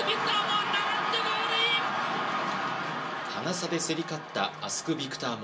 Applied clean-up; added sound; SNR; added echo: none; none; none; reverberation time 0.2 s.